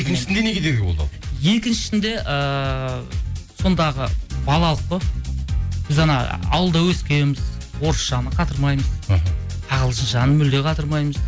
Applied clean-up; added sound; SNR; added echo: none; none; none; none.